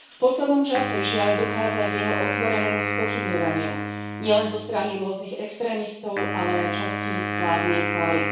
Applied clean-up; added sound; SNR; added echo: none; Wind instrument, woodwind instrument; 3 dB; reverberation time 0.6 s.